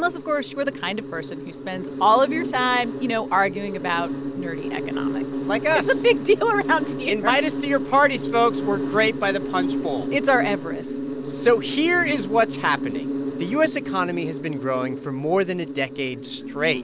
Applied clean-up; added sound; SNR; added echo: none; Insect; 6 dB; none.